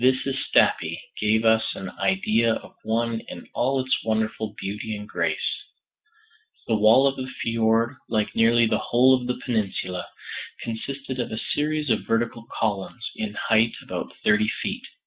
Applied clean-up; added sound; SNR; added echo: none; none; none; none.